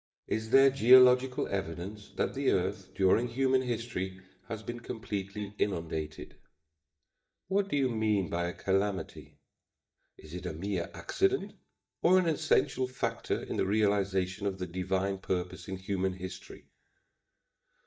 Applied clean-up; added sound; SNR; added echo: neural mask model DeepFilterNet 3.